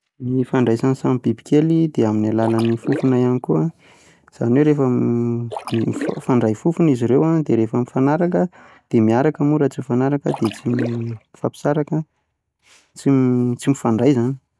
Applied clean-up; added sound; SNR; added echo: none; Splash, splatter; 12 dB; none.